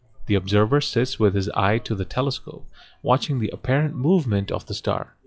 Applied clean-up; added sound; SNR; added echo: classical method log-MMSE.